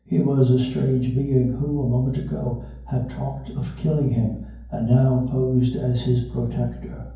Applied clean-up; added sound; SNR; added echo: none; none; none; reverberation time 0.9 s.